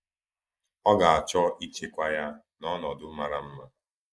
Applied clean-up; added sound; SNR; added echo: neural mask model Resemble Enhance denoiser.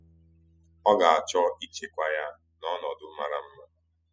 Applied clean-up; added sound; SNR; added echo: classical method spectral subtraction.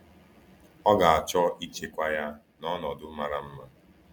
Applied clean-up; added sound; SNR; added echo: none; none; none; none.